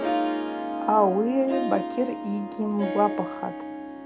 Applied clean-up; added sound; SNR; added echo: none; Harp; 4 dB; none.